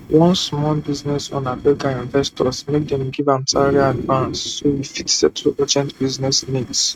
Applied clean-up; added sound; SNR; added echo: neural mask model RNNoise.